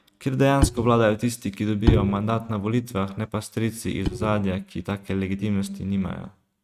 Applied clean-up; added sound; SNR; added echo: neural mask model RNNoise.